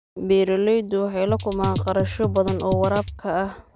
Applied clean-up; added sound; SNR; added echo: none; Drum kit; 5 dB; none.